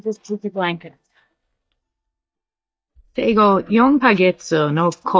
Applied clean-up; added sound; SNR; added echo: neural mask model DeepFilterNet 3.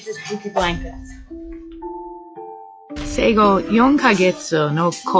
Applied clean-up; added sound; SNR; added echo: classical method log-MMSE.